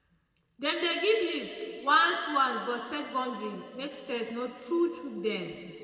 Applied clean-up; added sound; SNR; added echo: none; none; none; reverberation time 2.4 s.